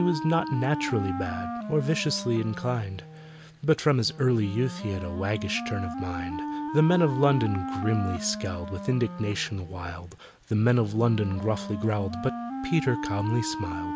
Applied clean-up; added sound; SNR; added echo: none; Wind instrument, woodwind instrument; 8 dB; none.